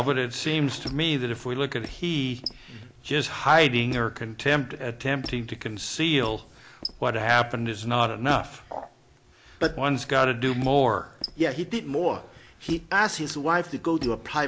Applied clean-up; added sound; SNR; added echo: none; Squeak; 17 dB; none.